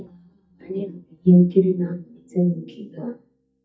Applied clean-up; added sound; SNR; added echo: neural mask model DeepFilterNet 3.